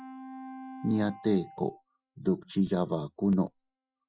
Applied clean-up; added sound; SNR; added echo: classical method Wiener filter.